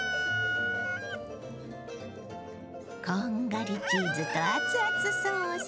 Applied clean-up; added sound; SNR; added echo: none; Chicken, rooster; 0 dB; none.